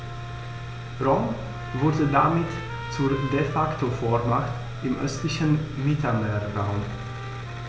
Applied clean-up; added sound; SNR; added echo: none; Trumpet; 16 dB; none.